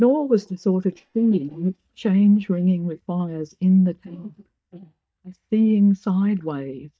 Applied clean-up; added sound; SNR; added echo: neural mask model DeepFilterNet 3.